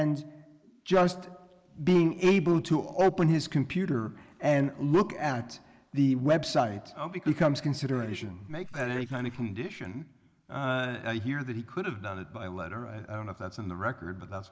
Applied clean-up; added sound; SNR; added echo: neural mask model Resemble Enhance denoiser.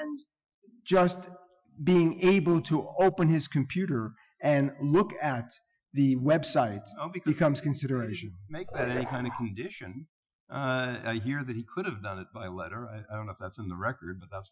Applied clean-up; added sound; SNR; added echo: classical method Wiener filter.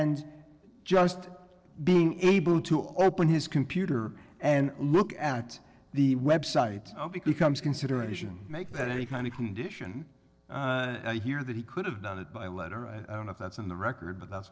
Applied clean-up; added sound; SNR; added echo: neural separator model SepFormer DNS4.